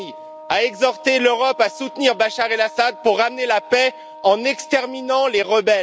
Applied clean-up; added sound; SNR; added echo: none; Wind instrument, woodwind instrument; 19 dB; none.